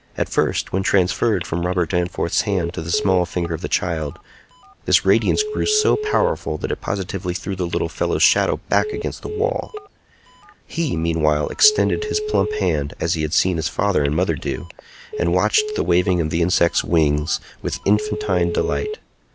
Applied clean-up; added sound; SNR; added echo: none; Telephone; 10 dB; none.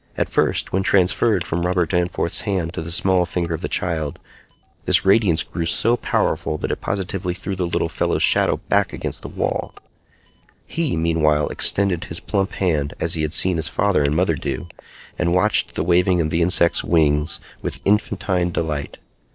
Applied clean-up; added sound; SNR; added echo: neural separator model SepFormer DNS4.